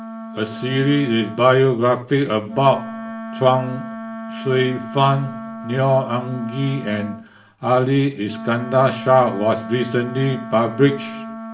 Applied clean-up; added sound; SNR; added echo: none; Wind instrument, woodwind instrument; 12 dB; reverberation time 0.5 s.